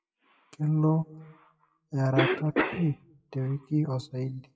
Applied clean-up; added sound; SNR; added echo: classical method WPE with log-MMSE.